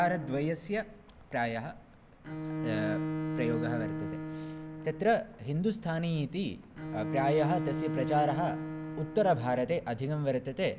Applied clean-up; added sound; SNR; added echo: none; Bowed string instrument; 6 dB; none.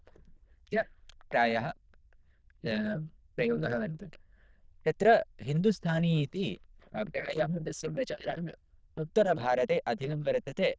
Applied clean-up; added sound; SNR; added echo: neural diffusion model UNIVERSE++.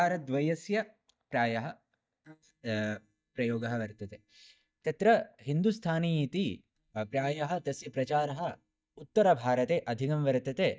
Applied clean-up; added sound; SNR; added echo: neural mask model DeepFilterNet 3.